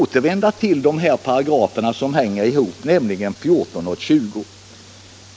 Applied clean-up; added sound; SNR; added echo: none; none; none; none.